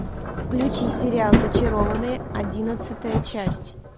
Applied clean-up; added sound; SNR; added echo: none; Sliding door; -2 dB; none.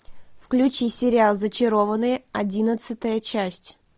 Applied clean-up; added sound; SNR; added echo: none; none; none; none.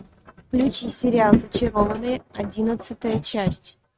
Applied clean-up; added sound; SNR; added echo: neural mask model RNNoise.